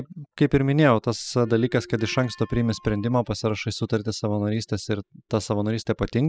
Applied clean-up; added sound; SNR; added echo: classical method spectral subtraction.